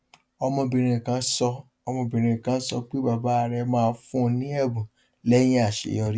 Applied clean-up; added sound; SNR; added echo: none; none; none; none.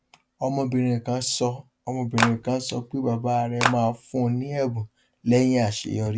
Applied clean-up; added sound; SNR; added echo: none; Clapping; 0 dB; none.